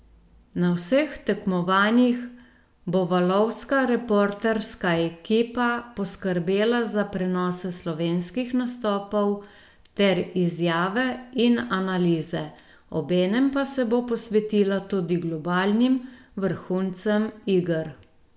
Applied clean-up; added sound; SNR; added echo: none; none; none; none.